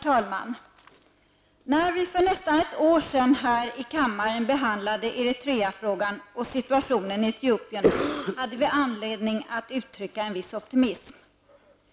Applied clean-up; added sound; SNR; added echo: none; none; none; none.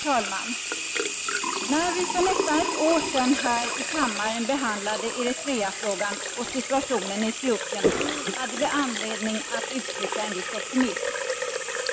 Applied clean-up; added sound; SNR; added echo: none; Sink (filling or washing) / Water tap, faucet; 2 dB; none.